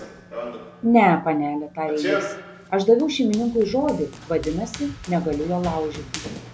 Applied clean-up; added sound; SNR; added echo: none; Run; 12 dB; none.